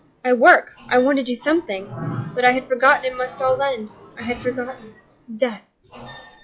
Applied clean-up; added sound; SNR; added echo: classical method log-MMSE.